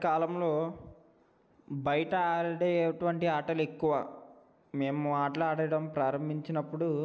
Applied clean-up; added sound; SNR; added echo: none; none; none; none.